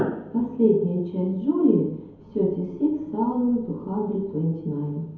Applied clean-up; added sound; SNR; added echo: none; none; none; reverberation time 0.9 s.